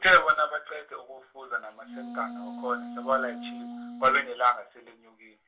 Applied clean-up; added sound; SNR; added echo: none; Wind instrument, woodwind instrument; 12 dB; reverberation time 0.2 s.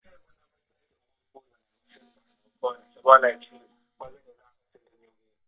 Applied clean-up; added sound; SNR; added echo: neural mask model DeepFilterNet 3.